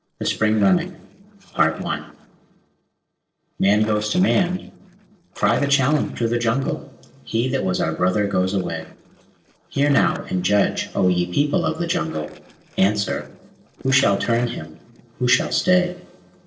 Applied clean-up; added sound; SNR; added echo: neural separator model SepFormer DNS4.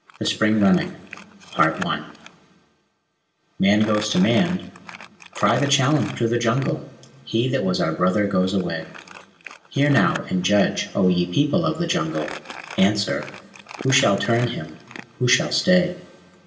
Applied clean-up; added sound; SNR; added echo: none; Crumpling, crinkling; 18 dB; reverberation time 0.8 s.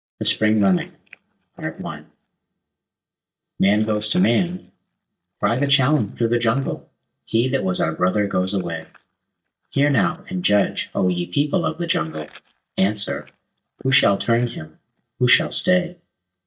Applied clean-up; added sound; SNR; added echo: neural mask model DeepFilterNet 3.